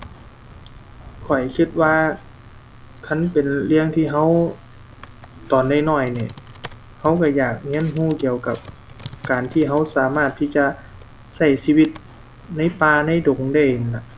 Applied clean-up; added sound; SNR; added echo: none; Computer keyboard; 19 dB; none.